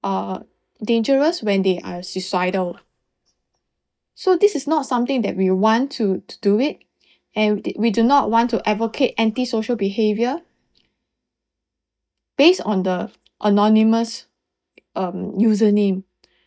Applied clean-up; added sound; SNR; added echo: neural mask model DeepFilterNet 3.